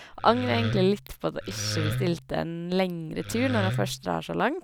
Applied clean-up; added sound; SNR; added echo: none; Wood; 4 dB; none.